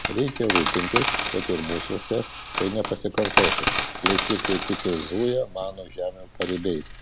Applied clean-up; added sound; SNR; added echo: none; Coin (dropping); 1 dB; none.